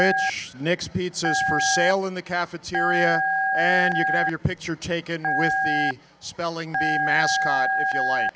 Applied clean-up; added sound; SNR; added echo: none; Telephone; -2 dB; none.